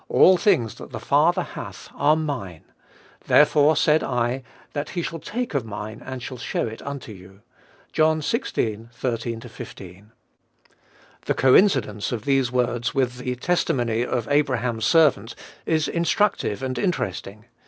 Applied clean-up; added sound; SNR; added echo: none; none; none; none.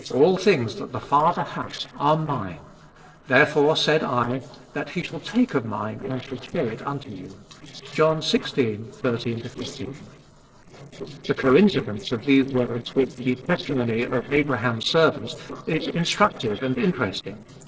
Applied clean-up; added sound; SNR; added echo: neural separator model SepFormer DNS4.